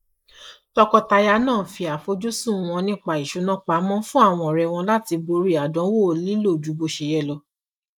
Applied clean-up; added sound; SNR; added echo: neural mask model Resemble Enhance denoiser.